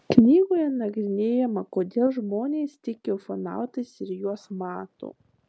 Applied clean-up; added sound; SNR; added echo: none; none; none; none.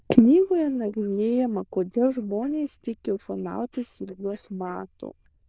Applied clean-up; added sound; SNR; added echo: neural diffusion model UNIVERSE++.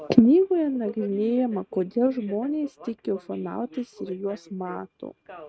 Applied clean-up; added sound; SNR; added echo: neural mask model RNNoise.